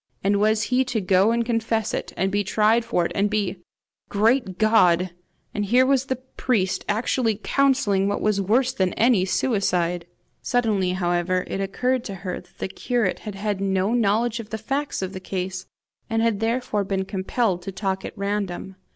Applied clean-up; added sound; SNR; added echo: none; none; none; none.